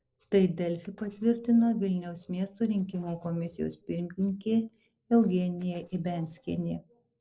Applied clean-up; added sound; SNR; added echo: neural separator model SepFormer DNS4.